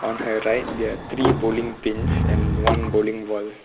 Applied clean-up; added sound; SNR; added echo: none; Breathing + Sliding door; 0 dB; none.